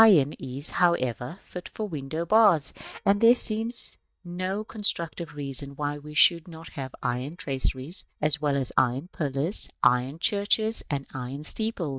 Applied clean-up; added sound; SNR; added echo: neural mask model DeepFilterNet 3.